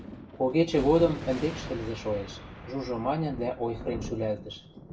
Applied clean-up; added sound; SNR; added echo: none; Thunder; 11 dB; reverberation time 0.1 s.